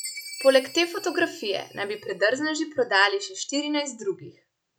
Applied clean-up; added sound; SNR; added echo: none; Chime; 18 dB; none.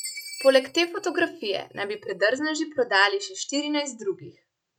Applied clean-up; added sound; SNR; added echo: neural mask model RNNoise.